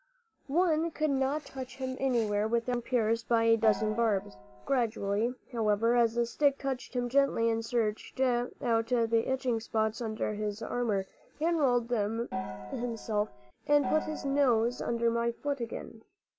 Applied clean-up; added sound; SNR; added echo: none; Gong; 10 dB; none.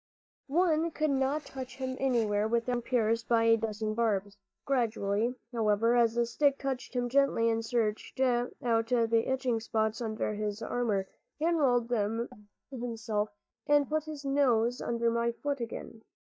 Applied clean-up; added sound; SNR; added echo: neural mask model DeepFilterNet 3.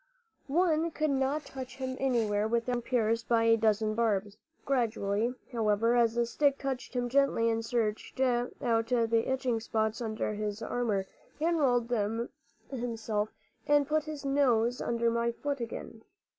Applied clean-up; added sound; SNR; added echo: none; none; none; none.